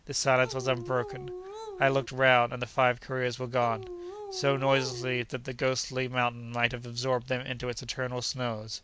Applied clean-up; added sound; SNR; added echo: none; Dog; 11 dB; none.